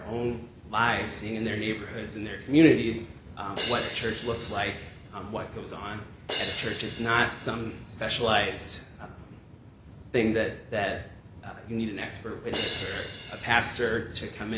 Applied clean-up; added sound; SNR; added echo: none; Crash cymbal; 7 dB; none.